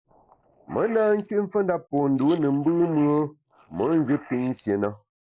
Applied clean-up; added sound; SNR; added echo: neural mask model Resemble Enhance denoiser.